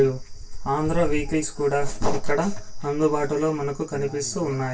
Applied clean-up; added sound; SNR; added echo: none; none; none; reverberation time 0.2 s.